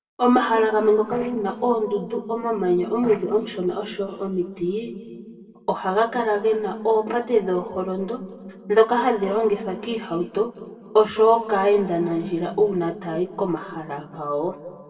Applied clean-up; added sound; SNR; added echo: neural separator model SepFormer DNS4.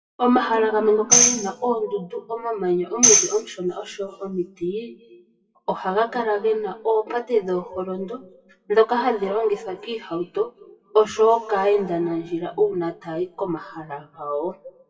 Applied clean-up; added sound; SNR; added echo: classical method WPE with log-MMSE.